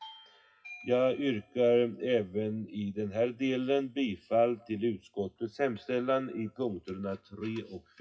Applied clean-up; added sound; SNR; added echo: classical method WPE with log-MMSE.